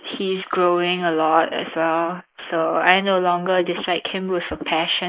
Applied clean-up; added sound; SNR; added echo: neural mask model Resemble Enhance denoiser.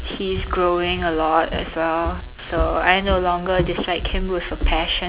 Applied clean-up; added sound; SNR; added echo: none; Walk, footsteps; 6 dB; none.